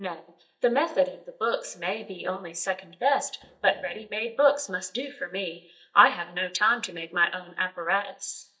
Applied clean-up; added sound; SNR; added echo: neural mask model DeepFilterNet 3.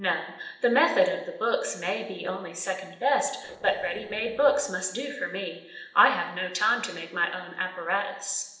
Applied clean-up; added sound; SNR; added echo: neural separator model SepFormer DNS4.